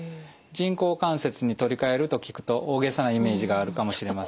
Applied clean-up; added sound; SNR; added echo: none; none; none; none.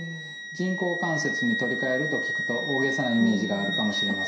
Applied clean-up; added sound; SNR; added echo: none; Wind instrument, woodwind instrument; 2 dB; reverberation time 0.7 s.